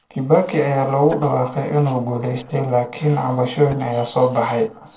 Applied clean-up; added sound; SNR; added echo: neural separator model SepFormer DNS4.